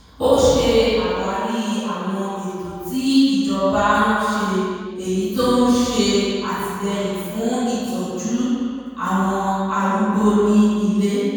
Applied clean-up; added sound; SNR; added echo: none; none; none; reverberation time 2.1 s.